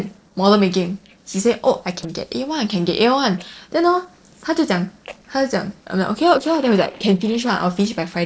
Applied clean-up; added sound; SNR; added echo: neural separator model SepFormer DNS4.